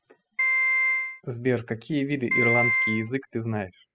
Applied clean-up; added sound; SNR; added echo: classical method spectral subtraction.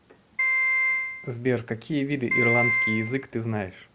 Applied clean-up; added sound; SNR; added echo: none; Piano; -4 dB; none.